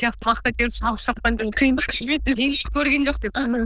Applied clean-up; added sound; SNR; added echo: neural diffusion model UNIVERSE++.